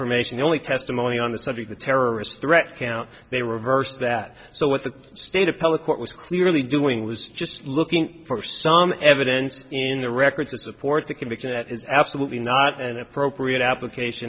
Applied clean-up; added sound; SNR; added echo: none; none; none; none.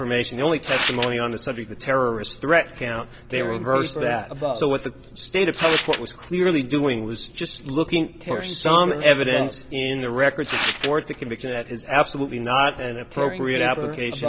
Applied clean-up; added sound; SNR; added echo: none; Tearing; 7 dB; none.